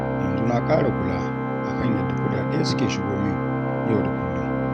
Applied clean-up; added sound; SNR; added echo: none; Organ; -3 dB; none.